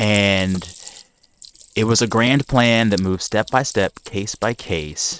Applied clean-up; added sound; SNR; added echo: neural mask model RNNoise.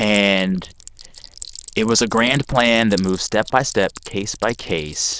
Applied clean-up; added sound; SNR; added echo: neural diffusion model UNIVERSE++.